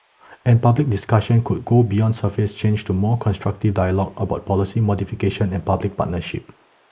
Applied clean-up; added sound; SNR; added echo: neural mask model Resemble Enhance denoiser.